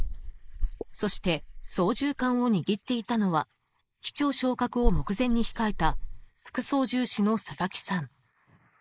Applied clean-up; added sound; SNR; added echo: neural mask model Resemble Enhance denoiser.